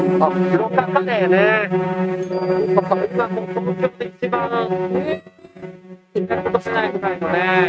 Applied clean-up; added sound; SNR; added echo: neural mask model RNNoise.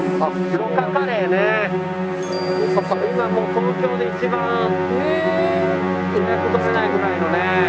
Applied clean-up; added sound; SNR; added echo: none; Musical instrument; -1 dB; none.